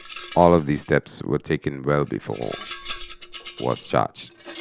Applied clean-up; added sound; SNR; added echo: none; Rattle; 14 dB; none.